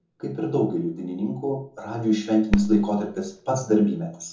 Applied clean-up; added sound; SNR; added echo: none; Fireworks; 12 dB; reverberation time 0.5 s.